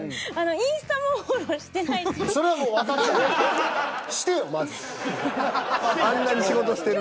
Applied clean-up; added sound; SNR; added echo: none; none; none; none.